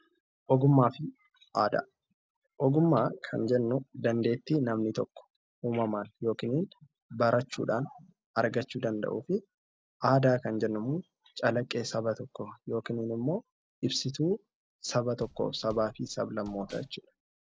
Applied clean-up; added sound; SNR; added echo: neural separator model SepFormer DNS4.